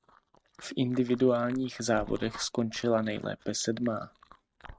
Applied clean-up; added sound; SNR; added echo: neural mask model RNNoise.